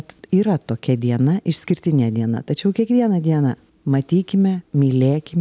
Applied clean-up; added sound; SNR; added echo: none; none; none; none.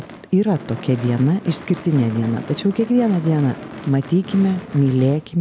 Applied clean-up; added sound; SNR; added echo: none; Gunshot, gunfire / Fireworks; 15 dB; none.